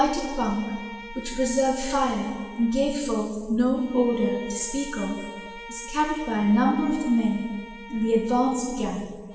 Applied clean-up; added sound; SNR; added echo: none; Bowed string instrument; 17 dB; reverberation time 1.3 s.